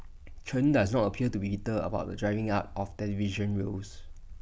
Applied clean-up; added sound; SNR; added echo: none; none; none; none.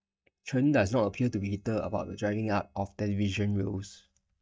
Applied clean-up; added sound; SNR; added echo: neural mask model DeepFilterNet 3.